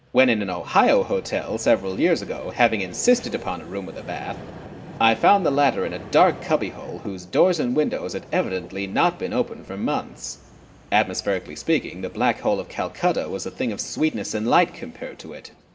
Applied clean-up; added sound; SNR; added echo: none; Vehicle; 19 dB; reverberation time 1.3 s.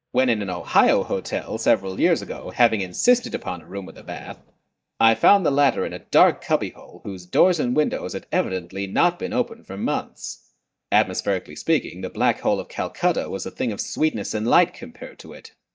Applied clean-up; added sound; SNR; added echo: neural mask model DeepFilterNet 3.